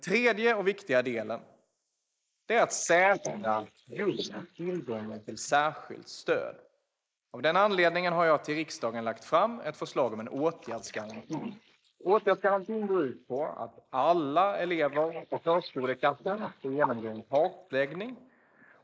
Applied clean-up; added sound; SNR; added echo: neural mask model Resemble Enhance denoiser.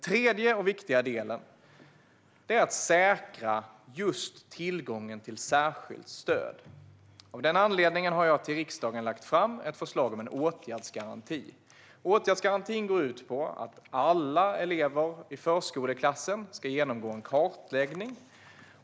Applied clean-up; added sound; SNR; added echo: none; none; none; none.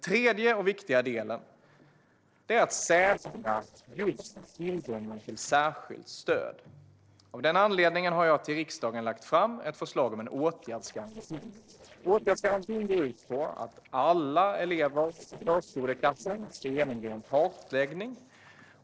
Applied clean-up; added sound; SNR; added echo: neural separator model SepFormer DNS4.